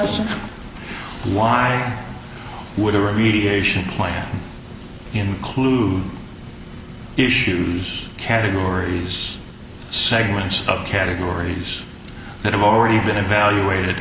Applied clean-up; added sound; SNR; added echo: none; none; none; none.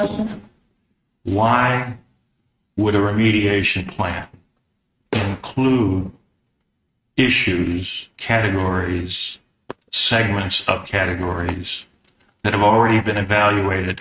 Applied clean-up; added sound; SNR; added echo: neural mask model RNNoise.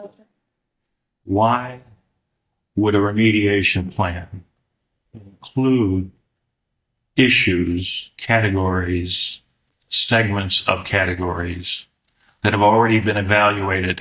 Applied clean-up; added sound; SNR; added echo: neural mask model DeepFilterNet 3.